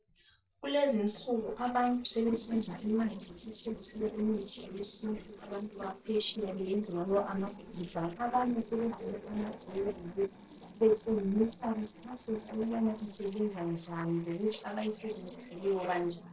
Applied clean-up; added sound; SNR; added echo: neural separator model SepFormer DNS4.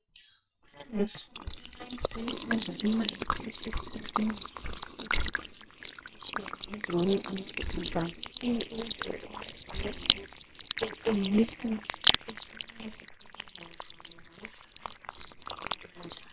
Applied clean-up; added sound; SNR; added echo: neural separator model SepFormer WHAMR!.